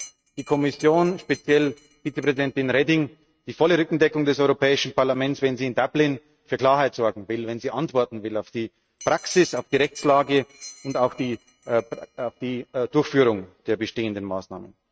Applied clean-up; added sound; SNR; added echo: neural mask model RNNoise.